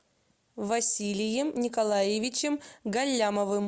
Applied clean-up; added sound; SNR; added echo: none; none; none; none.